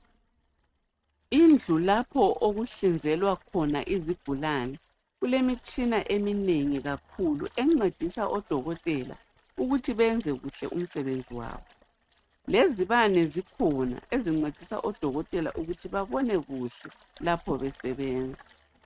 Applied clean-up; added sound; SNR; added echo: neural mask model RNNoise.